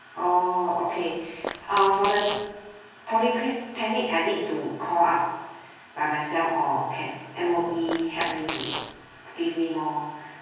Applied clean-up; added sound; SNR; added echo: none; Fart; 8 dB; reverberation time 1.3 s.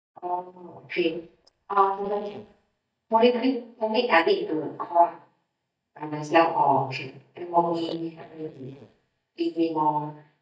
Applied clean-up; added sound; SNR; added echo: neural mask model DeepFilterNet 3.